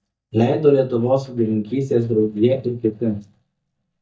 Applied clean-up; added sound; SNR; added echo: neural mask model DeepFilterNet 3.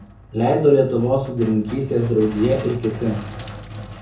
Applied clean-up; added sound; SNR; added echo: none; Sink (filling or washing); 14 dB; reverberation time 0.6 s.